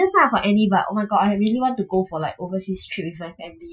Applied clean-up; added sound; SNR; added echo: classical method Wiener filter.